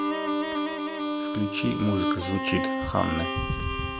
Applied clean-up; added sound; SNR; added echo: none; Bowed string instrument; 0 dB; none.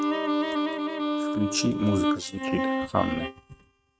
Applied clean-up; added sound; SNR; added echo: neural mask model RNNoise.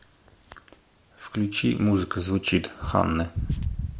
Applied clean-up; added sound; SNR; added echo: none; none; none; none.